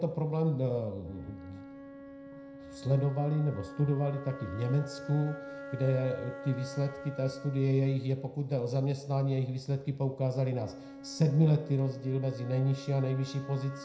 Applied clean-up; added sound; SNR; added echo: none; Wind instrument, woodwind instrument; 15 dB; reverberation time 0.5 s.